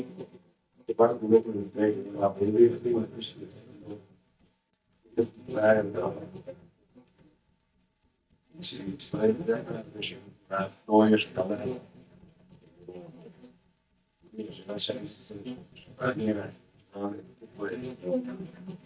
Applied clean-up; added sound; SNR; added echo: neural mask model DeepFilterNet 3.